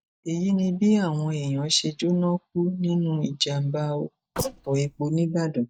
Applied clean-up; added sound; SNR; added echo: neural mask model DeepFilterNet 3.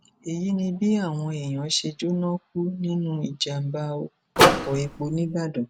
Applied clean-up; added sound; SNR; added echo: none; Microwave oven; -4 dB; none.